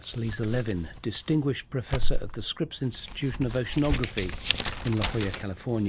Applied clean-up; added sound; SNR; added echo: none; Crumpling, crinkling; 0 dB; none.